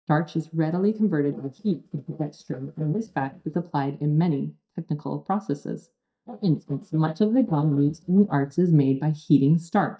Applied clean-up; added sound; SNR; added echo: neural mask model DeepFilterNet 3.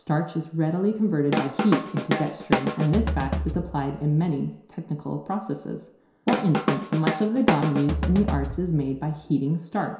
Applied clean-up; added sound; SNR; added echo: none; Drum kit; 2 dB; reverberation time 0.7 s.